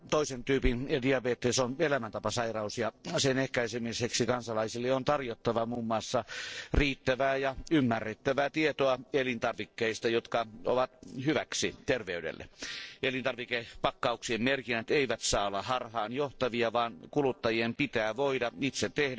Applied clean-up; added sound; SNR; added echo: neural separator model SepFormer DNS4.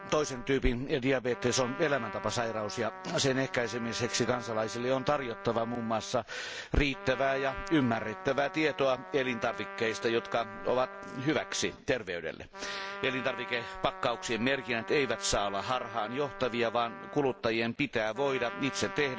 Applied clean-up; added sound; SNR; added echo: none; Trumpet; 12 dB; none.